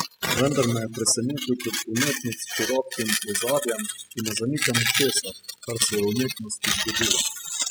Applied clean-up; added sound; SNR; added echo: classical method spectral subtraction.